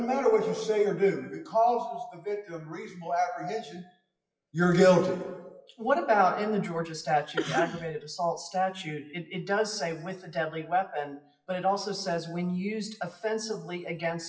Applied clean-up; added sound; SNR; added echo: classical method WPE with log-MMSE.